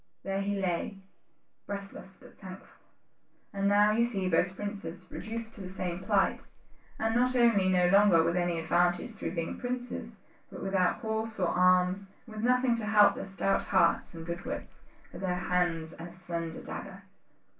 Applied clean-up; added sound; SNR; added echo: none; Water / Splash, splatter; 11 dB; reverberation time 0.3 s.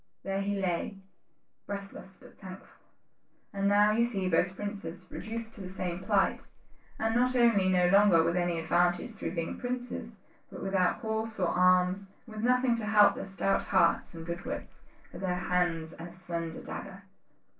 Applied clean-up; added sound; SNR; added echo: neural separator model SepFormer DNS4.